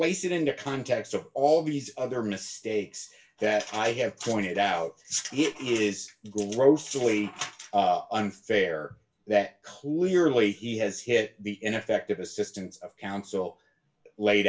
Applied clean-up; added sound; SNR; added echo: none; none; none; reverberation time 0.2 s.